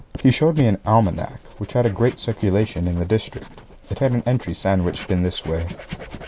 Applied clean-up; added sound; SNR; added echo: neural mask model Resemble Enhance denoiser.